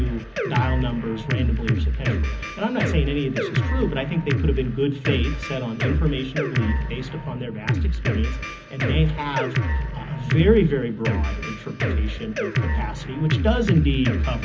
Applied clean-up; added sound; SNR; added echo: none; Drum kit; -1 dB; reverberation time 0.4 s.